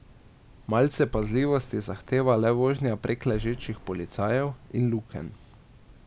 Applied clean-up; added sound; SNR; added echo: none; Boom; 16 dB; none.